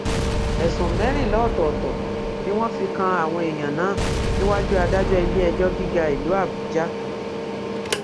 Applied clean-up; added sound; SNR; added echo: none; Mechanical fan + Boom; 0 dB; none.